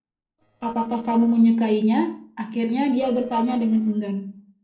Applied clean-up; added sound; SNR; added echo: neural separator model SepFormer DNS4.